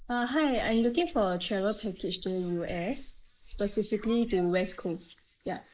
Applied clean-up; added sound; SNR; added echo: neural mask model Resemble Enhance denoiser.